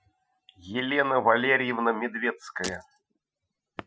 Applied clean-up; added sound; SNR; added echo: classical method Wiener filter.